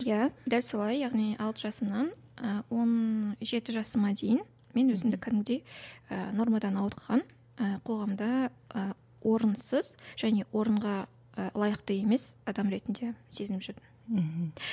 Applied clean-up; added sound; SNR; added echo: none; none; none; none.